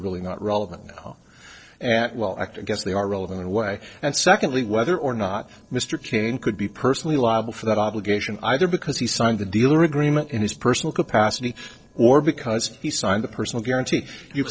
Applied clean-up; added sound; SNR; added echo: neural separator model SepFormer DNS4.